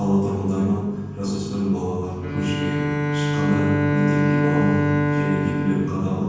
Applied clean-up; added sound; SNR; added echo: none; Bowed string instrument; 0 dB; reverberation time 1.0 s.